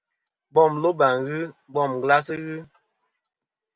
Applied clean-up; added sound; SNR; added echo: none; none; none; none.